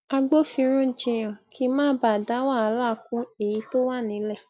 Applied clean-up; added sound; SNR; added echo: none; none; none; none.